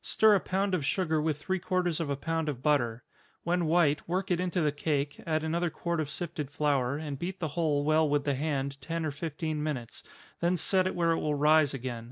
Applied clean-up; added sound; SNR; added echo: none; none; none; none.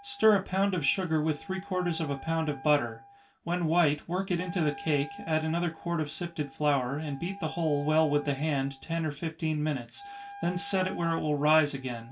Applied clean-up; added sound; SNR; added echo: none; Wind instrument, woodwind instrument; 18 dB; reverberation time 0.2 s.